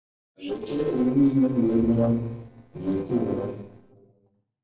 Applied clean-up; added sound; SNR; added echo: neural separator model SepFormer DNS4.